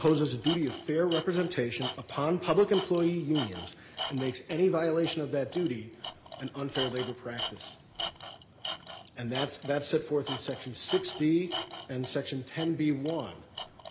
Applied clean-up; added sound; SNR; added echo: none; Tools; 11 dB; none.